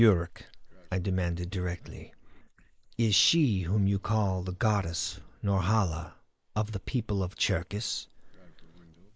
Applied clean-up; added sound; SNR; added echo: neural mask model Resemble Enhance denoiser.